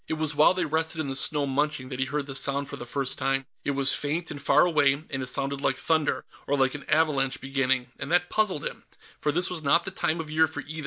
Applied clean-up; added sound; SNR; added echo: none; none; none; none.